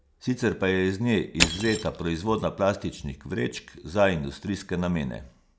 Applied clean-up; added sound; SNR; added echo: none; Crushing; 3 dB; none.